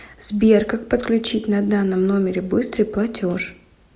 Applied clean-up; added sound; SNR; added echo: none; none; none; none.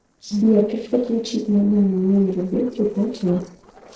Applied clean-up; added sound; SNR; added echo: neural separator model SepFormer DNS4.